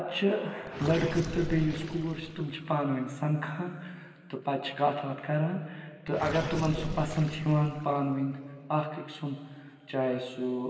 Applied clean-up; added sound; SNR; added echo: none; Gurgling; 12 dB; reverberation time 2.6 s.